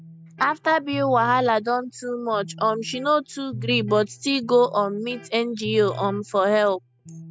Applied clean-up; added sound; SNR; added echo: none; Electric guitar; 16 dB; none.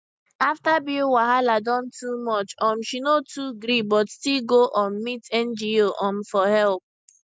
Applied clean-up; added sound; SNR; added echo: none; none; none; none.